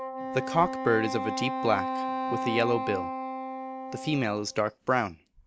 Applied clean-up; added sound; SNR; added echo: none; Wind instrument, woodwind instrument; 4 dB; none.